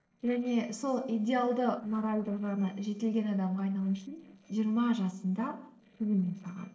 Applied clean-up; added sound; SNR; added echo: neural separator model SepFormer DNS4.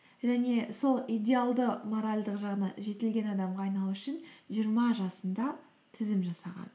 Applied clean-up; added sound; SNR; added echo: none; none; none; none.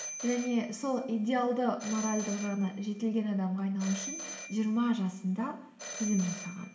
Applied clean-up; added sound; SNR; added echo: none; Telephone; 13 dB; reverberation time 2.9 s.